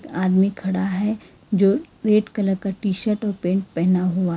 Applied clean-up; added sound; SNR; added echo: none; none; none; none.